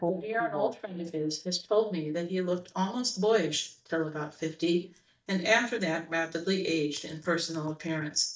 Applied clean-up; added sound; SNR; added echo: neural mask model DeepFilterNet 3.